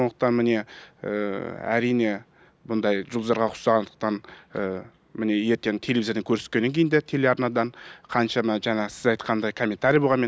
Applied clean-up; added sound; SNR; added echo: none; none; none; none.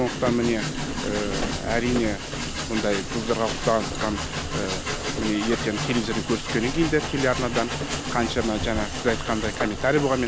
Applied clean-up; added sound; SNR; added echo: none; Train; 3 dB; none.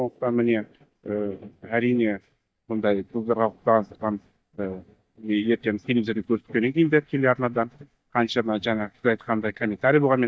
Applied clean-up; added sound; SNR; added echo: neural mask model DeepFilterNet 3.